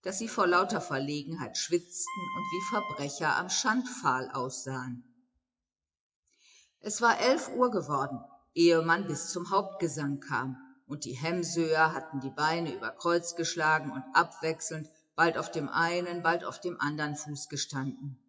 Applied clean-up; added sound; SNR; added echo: classical method WPE with log-MMSE.